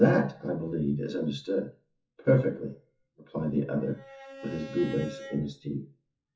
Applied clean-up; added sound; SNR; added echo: classical method WPE with log-MMSE.